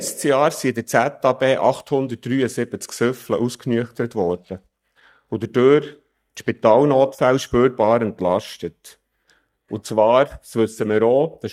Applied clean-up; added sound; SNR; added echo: neural mask model DeepFilterNet 3.